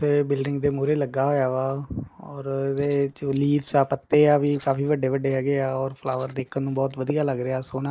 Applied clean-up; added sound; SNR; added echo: neural mask model Resemble Enhance denoiser.